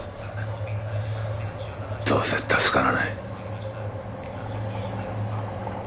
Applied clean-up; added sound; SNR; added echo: none; none; none; none.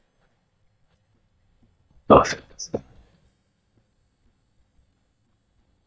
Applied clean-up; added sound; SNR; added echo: neural mask model DeepFilterNet 3.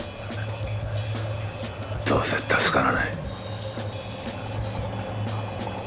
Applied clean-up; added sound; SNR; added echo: none; Drum / Drum kit; 11 dB; none.